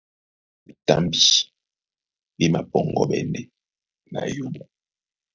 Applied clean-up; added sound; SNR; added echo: neural mask model DeepFilterNet 3.